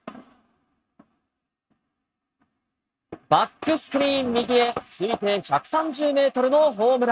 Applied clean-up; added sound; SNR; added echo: neural mask model RNNoise.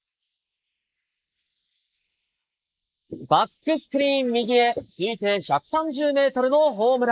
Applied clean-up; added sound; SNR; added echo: neural mask model Resemble Enhance denoiser.